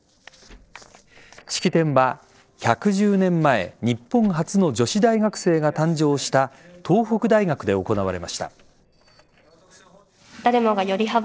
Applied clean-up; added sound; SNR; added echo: neural separator model SepFormer DNS4.